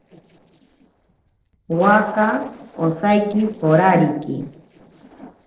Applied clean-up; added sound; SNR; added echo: neural separator model SepFormer DNS4.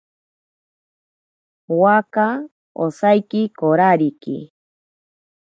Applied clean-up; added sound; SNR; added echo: none; none; none; none.